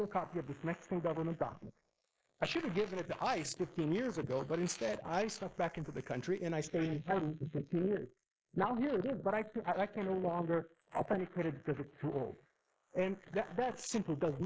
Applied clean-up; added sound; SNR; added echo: neural mask model Resemble Enhance denoiser.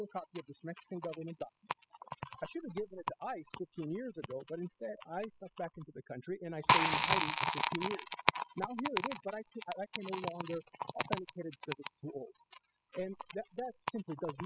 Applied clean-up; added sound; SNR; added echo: classical method spectral subtraction.